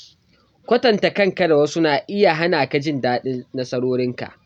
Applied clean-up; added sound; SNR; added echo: none; none; none; none.